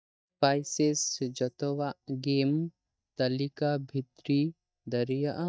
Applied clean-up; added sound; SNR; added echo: neural mask model DeepFilterNet 3.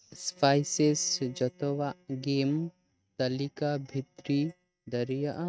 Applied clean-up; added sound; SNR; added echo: neural mask model RNNoise.